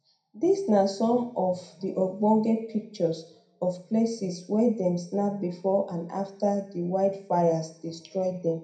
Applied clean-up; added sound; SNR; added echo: none; none; none; reverberation time 0.4 s.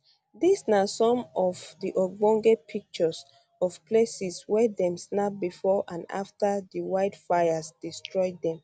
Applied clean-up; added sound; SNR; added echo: none; none; none; none.